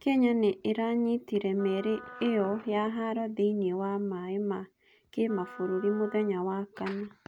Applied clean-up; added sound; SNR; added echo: none; Wind instrument, woodwind instrument; 19 dB; none.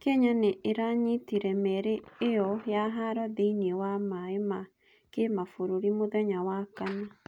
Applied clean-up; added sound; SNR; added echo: none; none; none; none.